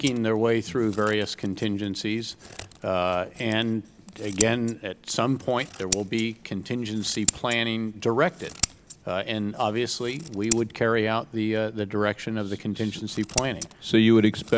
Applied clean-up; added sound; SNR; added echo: none; Scissors; 11 dB; none.